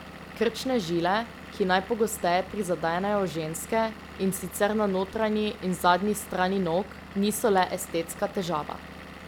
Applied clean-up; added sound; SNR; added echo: none; Engine / Vehicle; 15 dB; none.